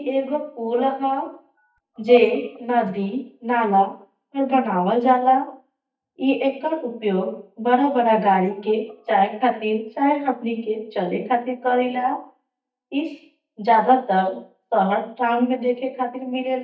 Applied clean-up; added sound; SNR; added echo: neural mask model DeepFilterNet 3.